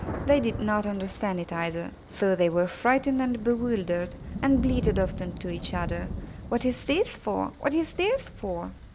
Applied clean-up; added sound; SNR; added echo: none; Thunder; 9 dB; none.